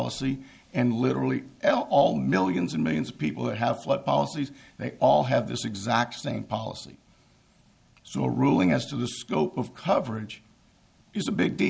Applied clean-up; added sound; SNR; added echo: none; none; none; none.